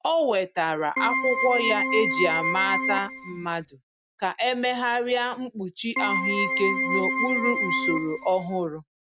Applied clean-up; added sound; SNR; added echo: none; Keyboard (musical); 0 dB; none.